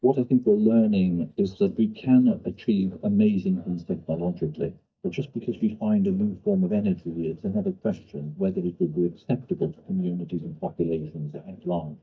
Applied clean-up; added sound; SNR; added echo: neural mask model DeepFilterNet 3.